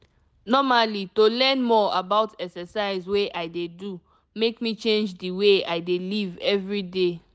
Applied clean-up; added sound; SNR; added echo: none; none; none; none.